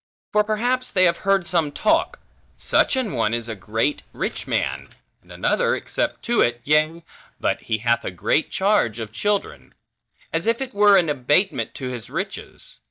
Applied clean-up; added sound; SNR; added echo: neural mask model DeepFilterNet 3.